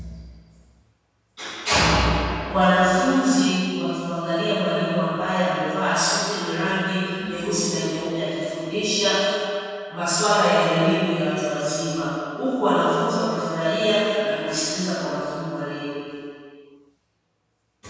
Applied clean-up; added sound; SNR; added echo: none; none; none; reverberation time 2.2 s.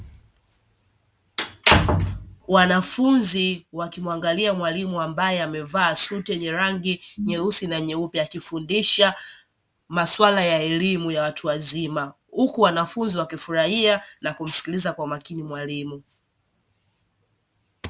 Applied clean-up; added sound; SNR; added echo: none; none; none; none.